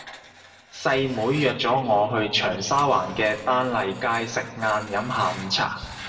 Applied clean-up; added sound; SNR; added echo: none; Screech; 19 dB; reverberation time 2.3 s.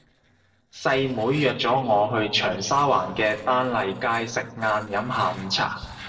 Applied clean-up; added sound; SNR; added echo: neural separator model SepFormer DNS4.